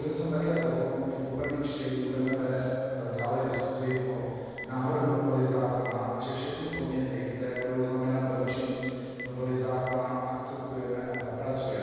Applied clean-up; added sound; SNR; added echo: none; Telephone; 18 dB; reverberation time 2.1 s.